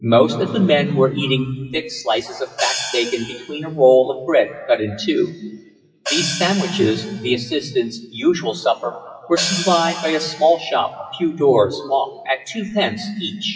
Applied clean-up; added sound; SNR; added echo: classical method WPE with log-MMSE.